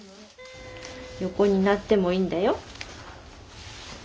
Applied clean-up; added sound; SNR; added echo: none; Wind instrument, woodwind instrument; 18 dB; none.